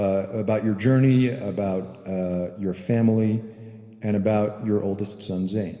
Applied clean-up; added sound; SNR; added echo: none; none; none; reverberation time 2.1 s.